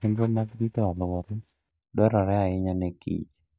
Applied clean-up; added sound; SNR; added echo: neural mask model DeepFilterNet 3.